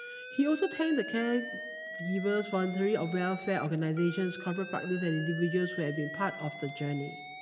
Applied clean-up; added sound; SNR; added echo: none; Alarm; 11 dB; reverberation time 1.5 s.